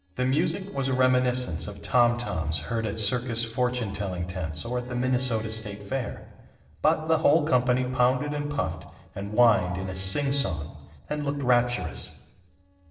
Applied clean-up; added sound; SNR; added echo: neural separator model SepFormer DNS4.